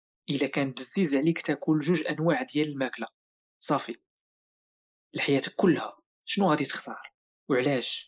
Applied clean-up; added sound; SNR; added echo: neural mask model Resemble Enhance denoiser.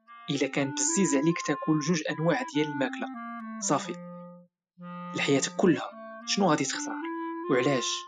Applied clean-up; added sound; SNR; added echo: classical method spectral subtraction.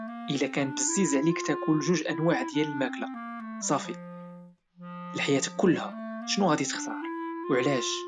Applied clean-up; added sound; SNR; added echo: none; Wind instrument, woodwind instrument; 8 dB; none.